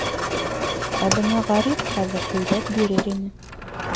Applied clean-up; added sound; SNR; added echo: none; Mechanisms; 1 dB; none.